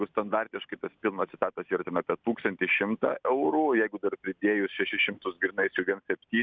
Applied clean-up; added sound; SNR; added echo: none; none; none; none.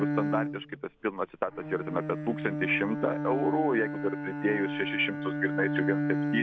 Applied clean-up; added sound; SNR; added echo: none; Bowed string instrument; 2 dB; none.